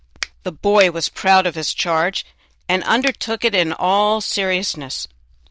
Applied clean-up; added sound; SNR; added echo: neural diffusion model UNIVERSE++.